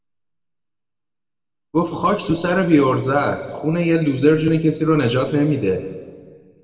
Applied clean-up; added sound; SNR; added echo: none; none; none; reverberation time 1.4 s.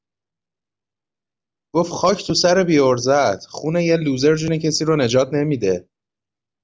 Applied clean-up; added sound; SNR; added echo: none; none; none; none.